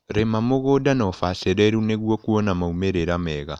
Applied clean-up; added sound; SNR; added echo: none; none; none; none.